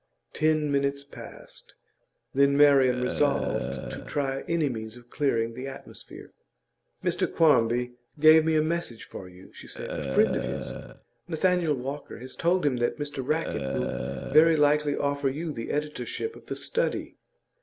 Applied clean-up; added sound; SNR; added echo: none; Burping, eructation; 8 dB; none.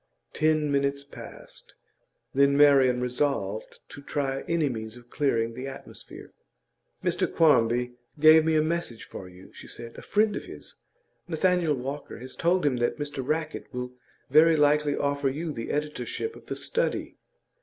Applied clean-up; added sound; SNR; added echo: none; none; none; none.